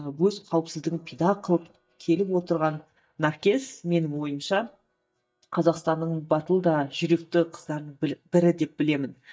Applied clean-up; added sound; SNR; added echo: neural mask model DeepFilterNet 3.